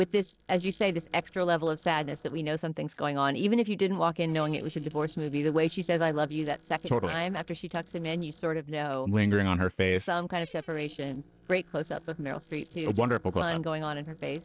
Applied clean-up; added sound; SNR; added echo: neural separator model SepFormer DNS4.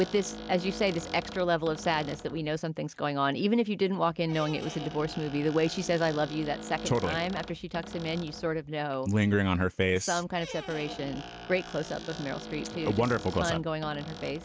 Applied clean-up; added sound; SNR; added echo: none; Squeak; 13 dB; none.